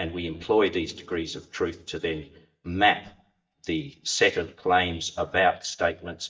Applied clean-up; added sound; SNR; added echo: neural mask model DeepFilterNet 3.